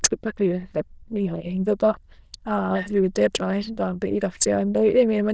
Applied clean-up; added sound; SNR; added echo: neural diffusion model UNIVERSE++.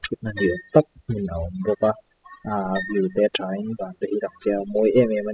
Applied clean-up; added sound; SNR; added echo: classical method spectral subtraction.